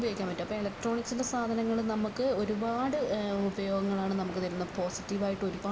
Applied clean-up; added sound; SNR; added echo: none; Water; 12 dB; reverberation time 2.7 s.